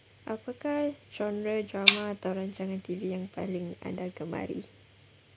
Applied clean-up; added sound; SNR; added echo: none; Tick; 2 dB; none.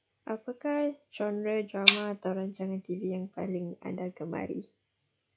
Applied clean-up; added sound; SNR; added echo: classical method log-MMSE.